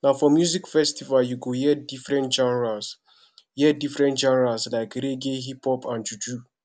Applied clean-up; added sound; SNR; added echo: none; none; none; none.